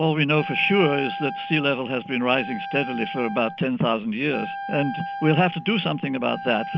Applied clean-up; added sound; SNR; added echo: none; Wind instrument, woodwind instrument; 11 dB; none.